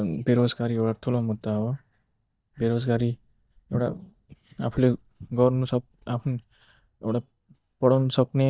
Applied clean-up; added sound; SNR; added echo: neural mask model DeepFilterNet 3.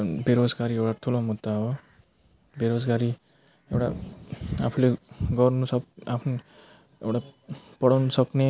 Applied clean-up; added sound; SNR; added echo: none; none; none; none.